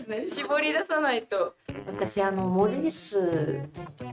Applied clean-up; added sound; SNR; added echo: neural mask model RNNoise.